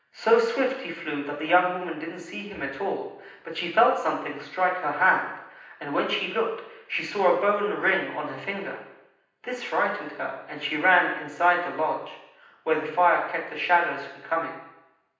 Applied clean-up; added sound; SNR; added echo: none; none; none; reverberation time 0.9 s.